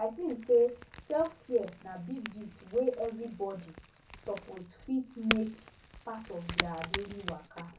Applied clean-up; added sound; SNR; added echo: none; Crack / Crackle; 6 dB; reverberation time 0.3 s.